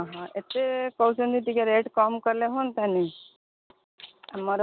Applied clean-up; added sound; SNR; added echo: none; none; none; none.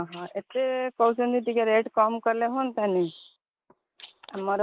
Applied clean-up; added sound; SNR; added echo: neural mask model Resemble Enhance denoiser.